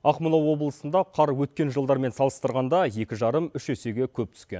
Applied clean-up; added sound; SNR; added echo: none; none; none; none.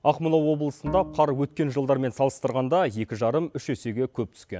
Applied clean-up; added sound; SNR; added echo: none; Bowed string instrument; 15 dB; none.